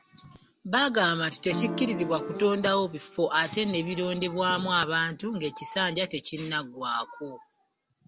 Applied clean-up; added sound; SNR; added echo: none; Piano; 9 dB; none.